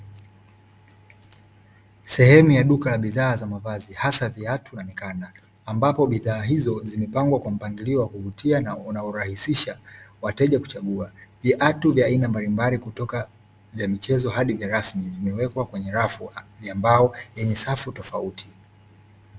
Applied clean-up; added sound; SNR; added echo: none; none; none; none.